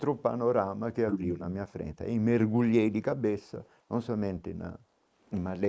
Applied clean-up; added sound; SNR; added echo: neural mask model Resemble Enhance denoiser.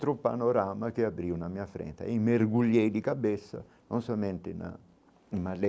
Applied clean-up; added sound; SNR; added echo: none; none; none; none.